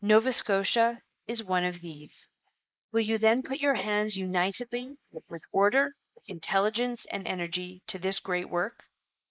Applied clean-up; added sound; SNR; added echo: neural mask model Resemble Enhance denoiser.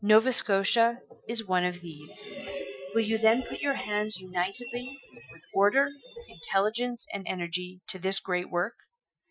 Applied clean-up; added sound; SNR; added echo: classical method Wiener filter.